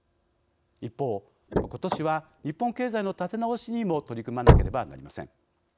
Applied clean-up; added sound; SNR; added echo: none; Slam / Car; -5 dB; none.